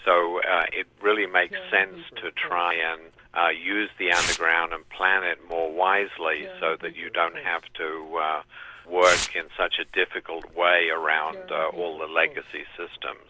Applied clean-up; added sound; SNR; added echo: none; Tearing; 14 dB; none.